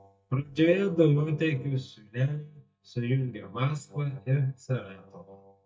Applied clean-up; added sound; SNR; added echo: neural mask model DeepFilterNet 3.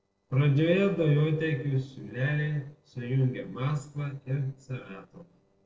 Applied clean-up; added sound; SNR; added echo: neural separator model SepFormer DNS4.